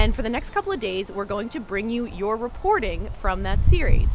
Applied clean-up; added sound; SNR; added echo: none; Wind; -3 dB; none.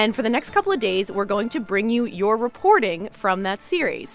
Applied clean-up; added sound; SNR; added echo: none; none; none; none.